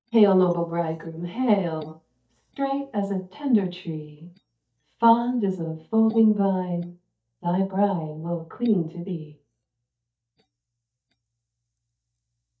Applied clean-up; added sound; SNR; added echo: neural mask model DeepFilterNet 3.